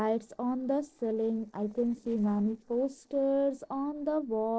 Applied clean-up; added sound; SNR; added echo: neural separator model SepFormer DNS4.